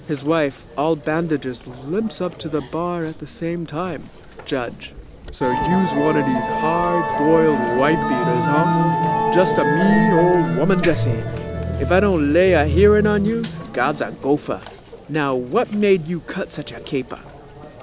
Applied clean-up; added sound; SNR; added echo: none; Musical instrument; 3 dB; none.